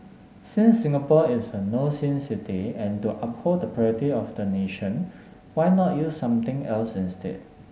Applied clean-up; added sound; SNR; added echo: none; none; none; none.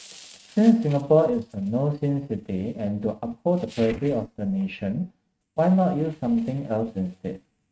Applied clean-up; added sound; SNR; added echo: neural mask model RNNoise.